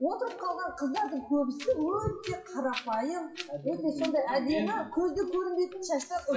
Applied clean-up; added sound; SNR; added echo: classical method WPE with log-MMSE.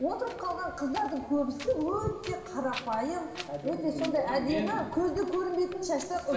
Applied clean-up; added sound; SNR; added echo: none; Wind; 15 dB; reverberation time 2.6 s.